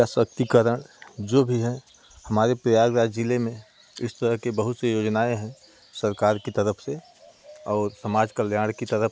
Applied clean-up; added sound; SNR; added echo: none; none; none; none.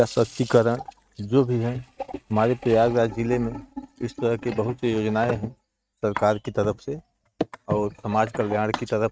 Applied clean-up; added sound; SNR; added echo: neural mask model RNNoise.